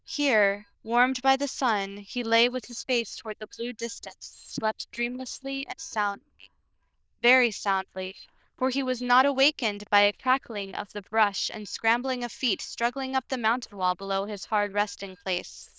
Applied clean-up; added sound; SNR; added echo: neural diffusion model UNIVERSE++.